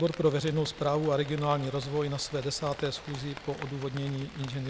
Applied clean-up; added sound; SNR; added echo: none; Rain; 15 dB; none.